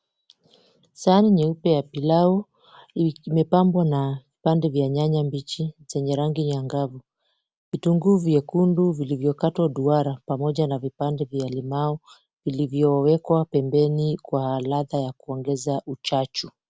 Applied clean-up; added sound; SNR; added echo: none; none; none; none.